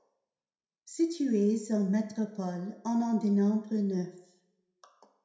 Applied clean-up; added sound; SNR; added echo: none; none; none; reverberation time 0.6 s.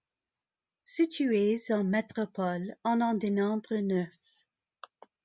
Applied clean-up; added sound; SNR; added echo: none; none; none; none.